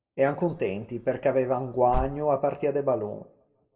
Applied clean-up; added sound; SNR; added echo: none; Slam / Car; 13 dB; reverberation time 0.6 s.